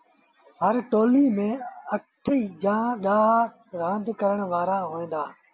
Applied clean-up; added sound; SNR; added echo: none; none; none; none.